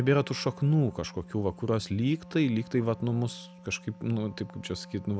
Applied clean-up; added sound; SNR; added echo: none; Wind instrument, woodwind instrument; 19 dB; none.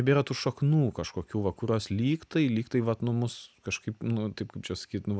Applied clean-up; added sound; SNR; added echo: none; none; none; none.